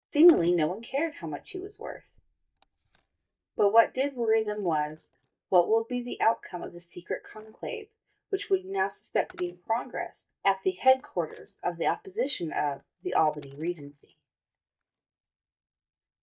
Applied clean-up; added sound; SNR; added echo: neural mask model DeepFilterNet 3.